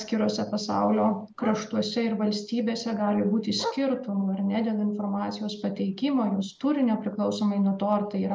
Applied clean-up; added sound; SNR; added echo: none; Bark; 19 dB; none.